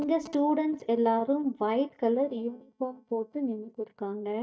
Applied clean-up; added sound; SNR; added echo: neural mask model DeepFilterNet 3.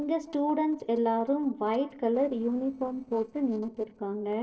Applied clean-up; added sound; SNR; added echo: neural separator model SepFormer DNS4.